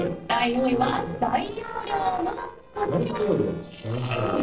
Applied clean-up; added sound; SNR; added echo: neural separator model SepFormer DNS4.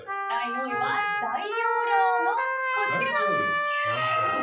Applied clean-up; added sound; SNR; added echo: classical method WPE with log-MMSE.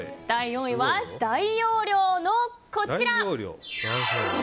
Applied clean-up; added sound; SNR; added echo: none; none; none; none.